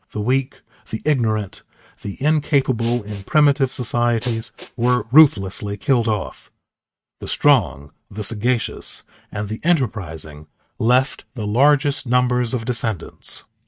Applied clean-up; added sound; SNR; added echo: neural mask model RNNoise.